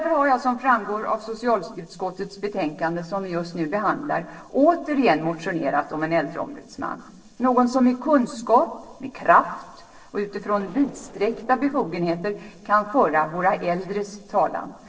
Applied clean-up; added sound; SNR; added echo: neural separator model SepFormer DNS4.